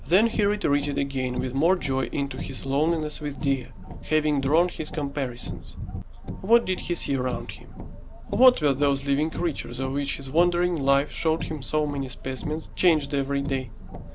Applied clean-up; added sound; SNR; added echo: none; Car; 9 dB; none.